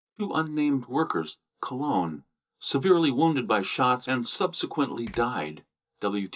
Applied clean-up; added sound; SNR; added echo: neural mask model DeepFilterNet 3.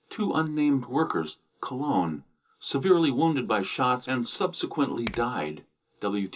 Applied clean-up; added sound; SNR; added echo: none; Finger snapping; 8 dB; reverberation time 0.2 s.